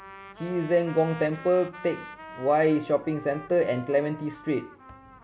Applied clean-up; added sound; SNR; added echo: none; Trumpet; 17 dB; none.